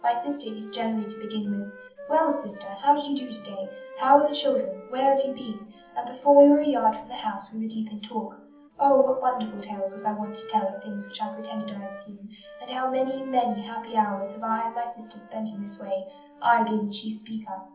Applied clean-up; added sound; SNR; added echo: none; Wind instrument, woodwind instrument; 19 dB; reverberation time 0.7 s.